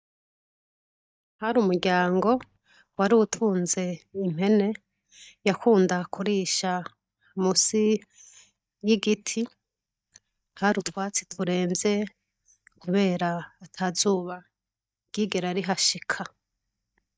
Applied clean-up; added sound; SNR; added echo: neural mask model DeepFilterNet 3.